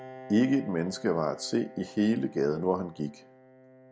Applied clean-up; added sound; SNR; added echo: none; Piano; 19 dB; none.